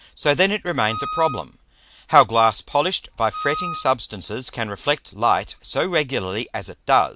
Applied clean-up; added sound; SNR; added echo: none; Wind instrument, woodwind instrument; 9 dB; none.